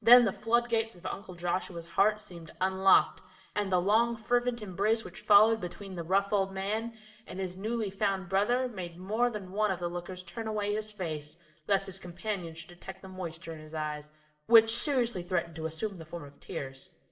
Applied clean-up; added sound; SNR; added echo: none; none; none; reverberation time 0.6 s.